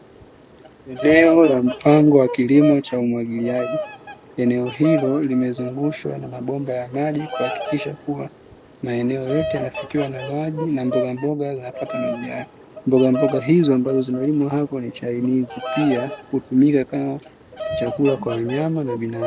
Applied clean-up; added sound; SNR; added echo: none; Bird vocalization, bird call, bird song; 10 dB; none.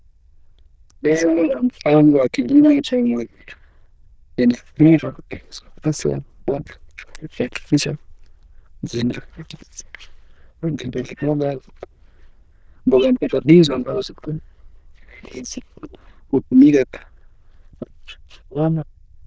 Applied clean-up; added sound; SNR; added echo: neural diffusion model UNIVERSE++.